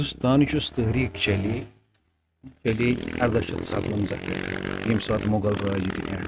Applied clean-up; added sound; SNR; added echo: neural mask model RNNoise.